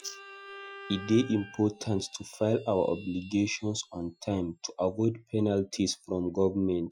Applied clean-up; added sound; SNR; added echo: classical method Wiener filter.